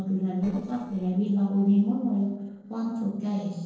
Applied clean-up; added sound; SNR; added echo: neural separator model SepFormer DNS4.